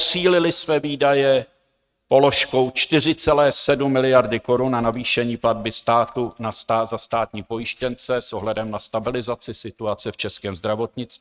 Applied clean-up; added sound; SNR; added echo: neural mask model RNNoise.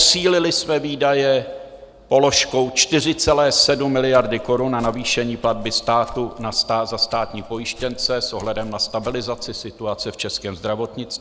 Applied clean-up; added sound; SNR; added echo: none; Walk, footsteps; 18 dB; none.